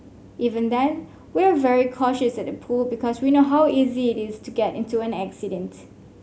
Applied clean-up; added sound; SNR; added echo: none; none; none; none.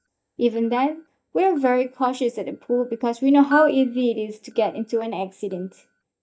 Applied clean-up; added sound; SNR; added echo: neural mask model DeepFilterNet 3.